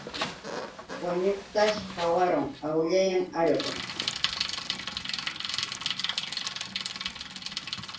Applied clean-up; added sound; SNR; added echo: none; Bicycle; 4 dB; reverberation time 0.3 s.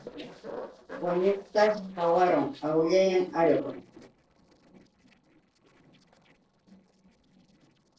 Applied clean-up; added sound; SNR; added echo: neural separator model SepFormer DNS4.